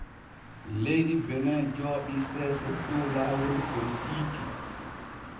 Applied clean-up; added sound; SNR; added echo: none; Car; 7 dB; reverberation time 0.6 s.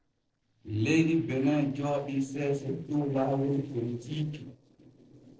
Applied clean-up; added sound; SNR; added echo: neural separator model SepFormer DNS4.